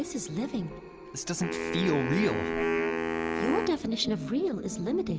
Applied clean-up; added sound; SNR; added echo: none; Wind instrument, woodwind instrument; 3 dB; none.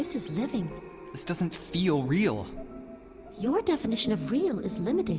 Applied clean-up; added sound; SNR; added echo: none; none; none; none.